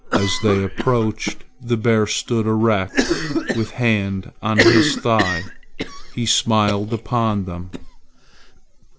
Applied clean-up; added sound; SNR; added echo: none; Cough; 4 dB; none.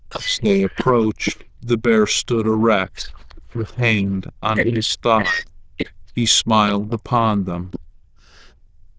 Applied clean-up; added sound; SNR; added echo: neural diffusion model UNIVERSE++.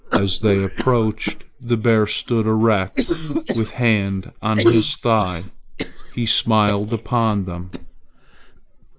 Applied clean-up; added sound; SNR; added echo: neural mask model Resemble Enhance denoiser.